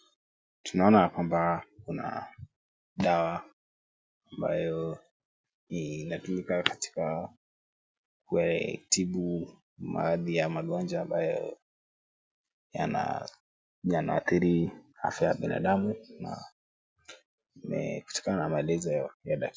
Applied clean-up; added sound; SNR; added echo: none; none; none; none.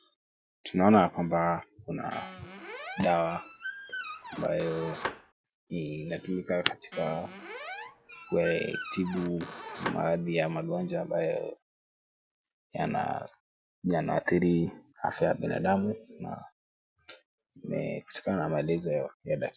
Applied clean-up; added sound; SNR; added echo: none; Squeak; 10 dB; none.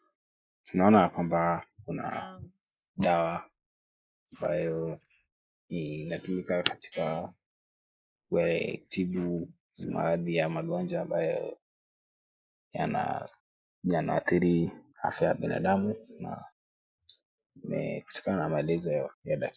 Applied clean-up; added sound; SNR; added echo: neural mask model Resemble Enhance denoiser.